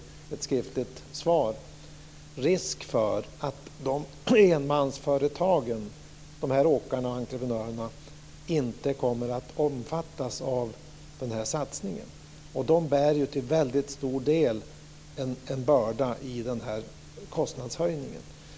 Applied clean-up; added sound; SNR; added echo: none; none; none; none.